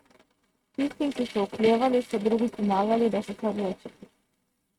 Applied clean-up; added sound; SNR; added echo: neural mask model RNNoise.